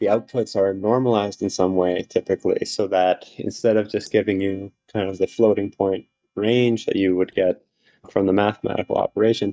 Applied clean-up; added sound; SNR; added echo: neural mask model DeepFilterNet 3.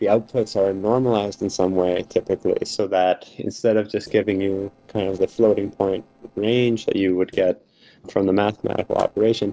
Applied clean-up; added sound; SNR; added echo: neural separator model SepFormer DNS4.